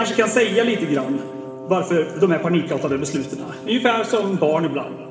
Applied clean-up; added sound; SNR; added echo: none; Wind instrument, woodwind instrument; 14 dB; reverberation time 1.9 s.